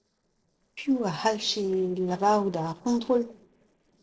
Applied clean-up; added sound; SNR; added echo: neural separator model SepFormer DNS4.